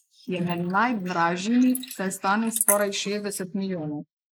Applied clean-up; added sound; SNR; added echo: neural mask model Resemble Enhance denoiser.